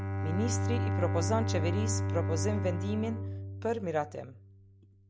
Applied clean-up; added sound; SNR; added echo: none; Bowed string instrument; -2 dB; none.